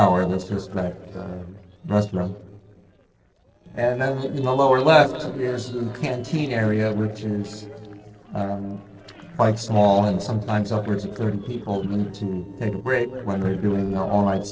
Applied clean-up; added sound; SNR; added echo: neural separator model SepFormer DNS4.